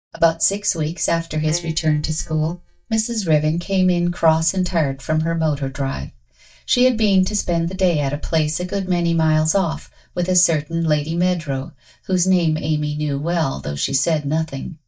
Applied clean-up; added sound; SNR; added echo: neural mask model DeepFilterNet 3.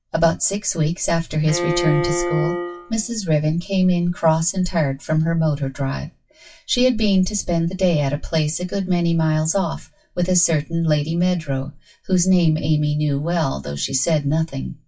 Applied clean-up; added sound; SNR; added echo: classical method WPE with log-MMSE.